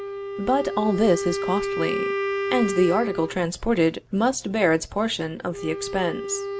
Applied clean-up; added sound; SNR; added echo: none; Wind instrument, woodwind instrument; 6 dB; none.